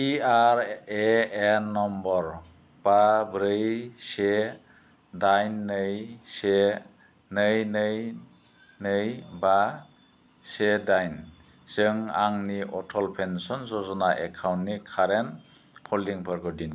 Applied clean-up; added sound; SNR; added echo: none; none; none; none.